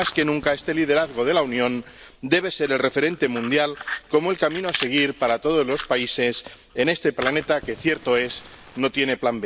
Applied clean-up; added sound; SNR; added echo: none; Fire; 15 dB; none.